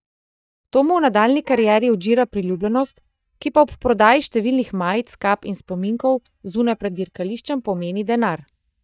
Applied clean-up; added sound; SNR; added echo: neural mask model DeepFilterNet 3.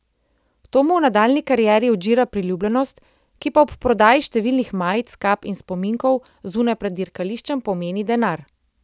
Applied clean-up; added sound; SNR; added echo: none; none; none; none.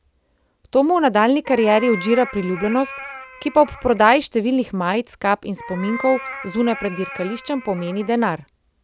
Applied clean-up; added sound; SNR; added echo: none; Meow; 16 dB; none.